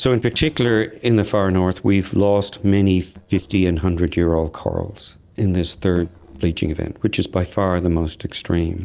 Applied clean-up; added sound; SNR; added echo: neural separator model SepFormer DNS4.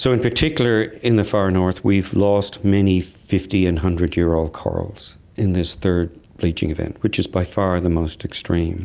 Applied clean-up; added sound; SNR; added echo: none; none; none; none.